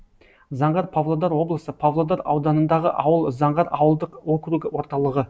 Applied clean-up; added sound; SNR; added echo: none; none; none; none.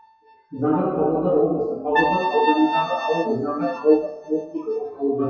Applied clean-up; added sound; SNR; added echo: classical method WPE with log-MMSE.